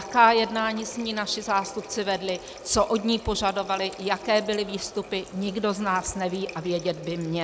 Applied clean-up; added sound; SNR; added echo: none; Water tap, faucet; 18 dB; none.